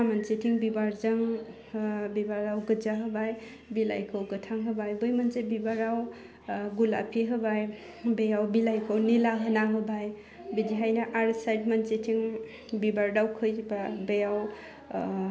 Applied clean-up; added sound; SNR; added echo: none; none; none; none.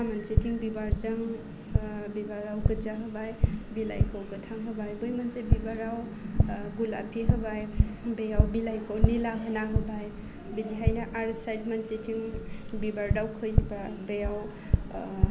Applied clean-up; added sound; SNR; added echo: none; Tap; -4 dB; none.